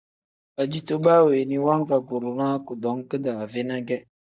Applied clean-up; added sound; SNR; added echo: neural mask model DeepFilterNet 3.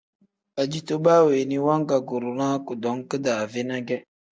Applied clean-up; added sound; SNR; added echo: none; none; none; none.